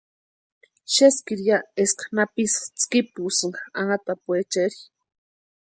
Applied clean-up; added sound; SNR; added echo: none; none; none; none.